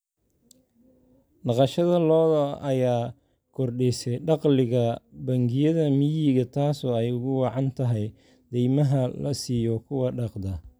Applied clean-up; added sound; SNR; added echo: none; none; none; none.